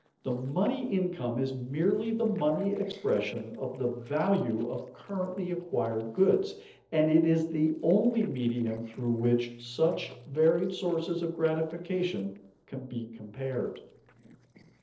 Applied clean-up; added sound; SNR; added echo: neural separator model SepFormer DNS4.